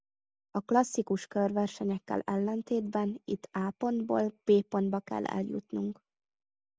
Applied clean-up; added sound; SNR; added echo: none; none; none; none.